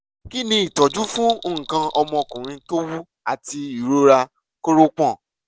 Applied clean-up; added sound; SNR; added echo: none; Bell; 16 dB; none.